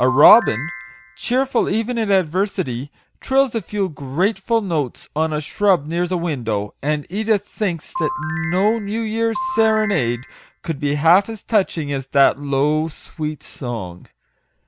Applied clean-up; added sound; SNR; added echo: none; Ringtone / Chime; 9 dB; none.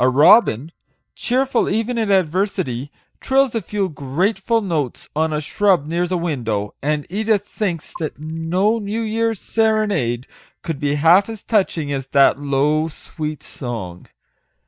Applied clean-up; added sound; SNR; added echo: neural mask model DeepFilterNet 3.